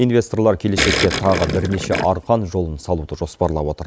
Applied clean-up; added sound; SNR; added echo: none; Gurgling; 4 dB; none.